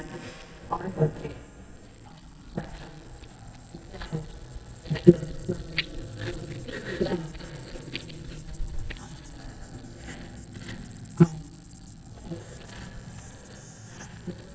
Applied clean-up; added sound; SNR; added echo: neural mask model DeepFilterNet 3.